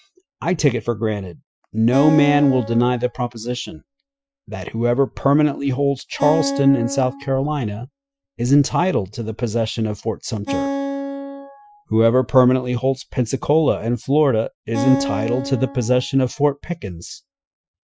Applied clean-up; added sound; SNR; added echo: classical method Wiener filter.